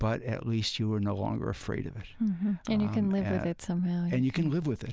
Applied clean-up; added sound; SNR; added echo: none; none; none; none.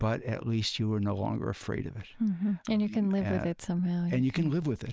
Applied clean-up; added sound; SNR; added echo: neural mask model Resemble Enhance denoiser.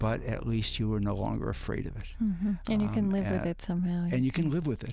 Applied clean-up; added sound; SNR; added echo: none; Keyboard (musical); 13 dB; none.